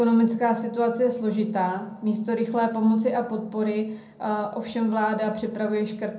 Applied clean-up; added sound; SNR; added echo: none; none; none; reverberation time 0.5 s.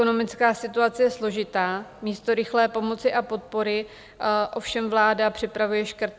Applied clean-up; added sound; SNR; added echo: none; none; none; none.